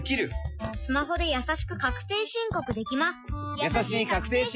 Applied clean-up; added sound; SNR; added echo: classical method Wiener filter.